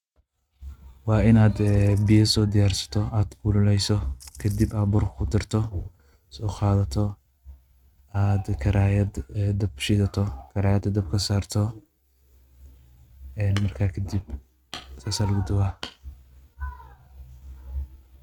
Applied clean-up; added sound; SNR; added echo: neural mask model RNNoise.